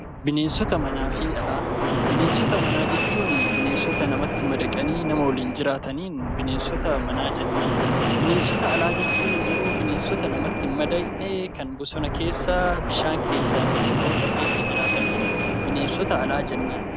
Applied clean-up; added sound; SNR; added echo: none; Fixed-wing aircraft, airplane; -3 dB; none.